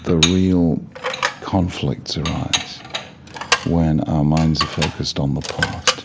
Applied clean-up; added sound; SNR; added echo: none; Dishes, pots, and pans; 6 dB; none.